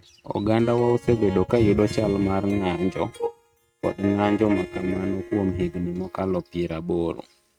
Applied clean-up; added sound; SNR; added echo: neural mask model RNNoise.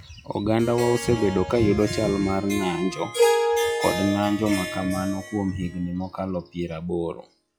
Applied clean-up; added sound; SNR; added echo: classical method log-MMSE.